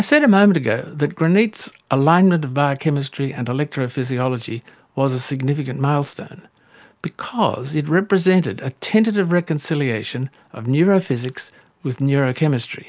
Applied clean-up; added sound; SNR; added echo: none; none; none; none.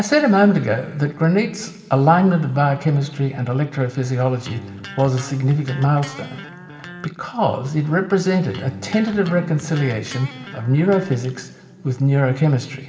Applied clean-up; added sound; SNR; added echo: none; Electric guitar; 16 dB; reverberation time 2.3 s.